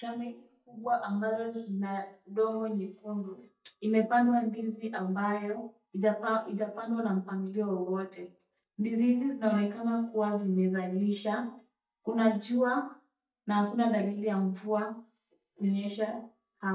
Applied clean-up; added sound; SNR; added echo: neural mask model DeepFilterNet 3.